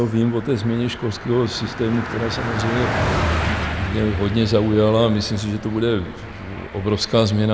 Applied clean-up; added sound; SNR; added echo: none; Car passing by; 6 dB; none.